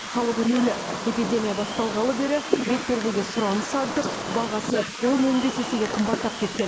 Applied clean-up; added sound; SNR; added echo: neural mask model Resemble Enhance denoiser.